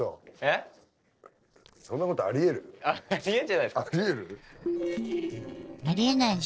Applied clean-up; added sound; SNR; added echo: neural separator model SepFormer DNS4.